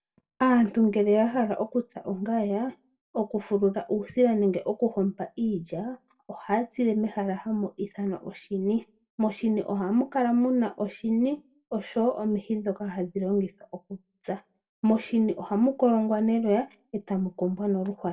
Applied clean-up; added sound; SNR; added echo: none; none; none; reverberation time 0.2 s.